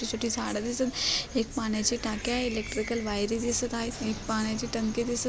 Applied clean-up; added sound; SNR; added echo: none; Thunder / Wind; 19 dB; none.